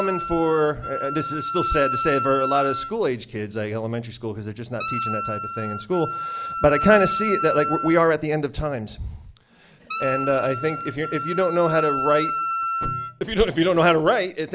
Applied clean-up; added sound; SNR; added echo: none; Wind instrument, woodwind instrument; 6 dB; none.